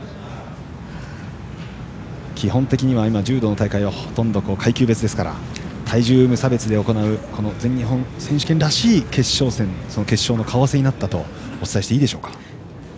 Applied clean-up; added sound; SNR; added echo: none; none; none; none.